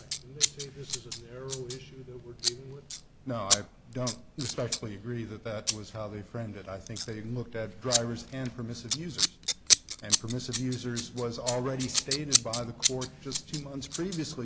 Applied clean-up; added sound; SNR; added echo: none; Scissors; -3 dB; none.